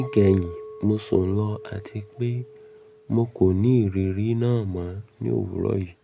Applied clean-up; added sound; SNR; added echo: none; Chink, clink; 19 dB; none.